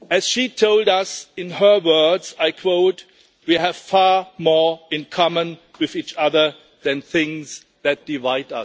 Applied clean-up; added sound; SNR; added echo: none; none; none; none.